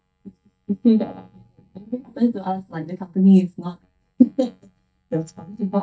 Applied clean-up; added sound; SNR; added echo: neural mask model DeepFilterNet 3.